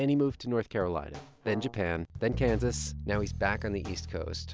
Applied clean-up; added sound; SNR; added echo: none; Brass instrument; 14 dB; none.